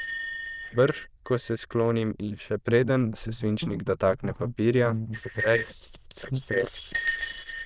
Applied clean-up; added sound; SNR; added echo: neural diffusion model UNIVERSE++.